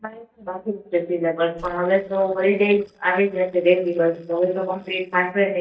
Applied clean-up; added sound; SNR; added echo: neural mask model DeepFilterNet 3.